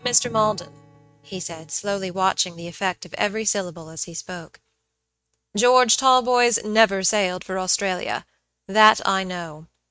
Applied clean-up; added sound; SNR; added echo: neural mask model RNNoise.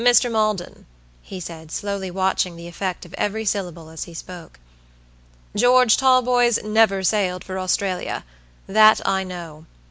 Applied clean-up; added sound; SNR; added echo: none; none; none; none.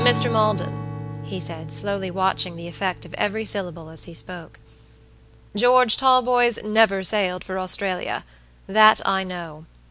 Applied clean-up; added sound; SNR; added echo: none; Strum; 12 dB; none.